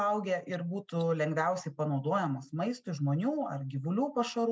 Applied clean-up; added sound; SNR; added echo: none; none; none; none.